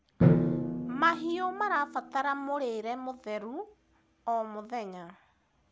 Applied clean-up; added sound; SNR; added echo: none; Drum; -1 dB; none.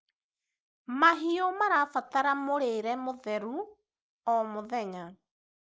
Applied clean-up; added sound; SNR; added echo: neural mask model Resemble Enhance denoiser.